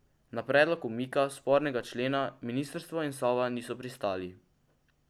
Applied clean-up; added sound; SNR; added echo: none; none; none; none.